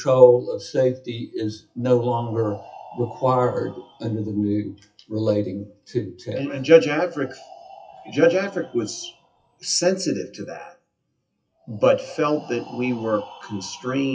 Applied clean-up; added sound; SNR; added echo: classical method WPE with log-MMSE.